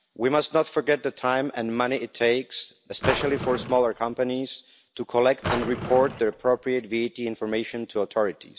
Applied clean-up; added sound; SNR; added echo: none; Drawer open or close; 7 dB; none.